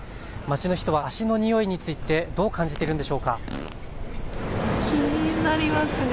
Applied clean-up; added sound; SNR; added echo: none; Fart; 17 dB; none.